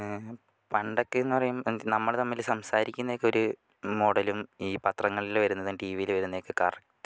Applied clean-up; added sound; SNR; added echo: none; none; none; none.